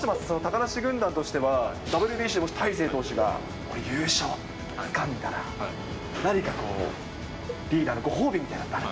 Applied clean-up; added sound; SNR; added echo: none; Cowbell; 17 dB; none.